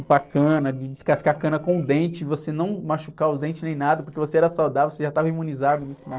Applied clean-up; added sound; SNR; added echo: neural separator model SepFormer DNS4.